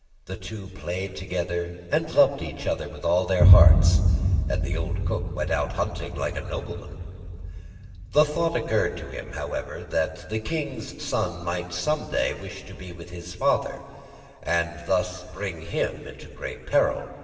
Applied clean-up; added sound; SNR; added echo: none; Boom; 0 dB; reverberation time 2.2 s.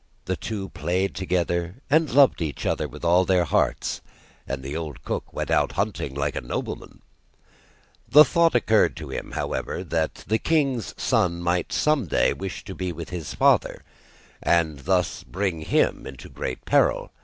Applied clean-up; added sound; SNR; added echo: none; none; none; none.